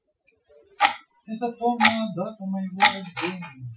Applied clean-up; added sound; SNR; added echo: classical method Wiener filter.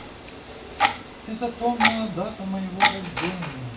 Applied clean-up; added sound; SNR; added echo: none; Clock; -3 dB; none.